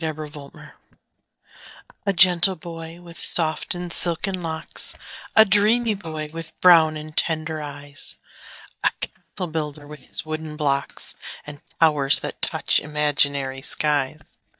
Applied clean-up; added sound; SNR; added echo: neural mask model DeepFilterNet 3.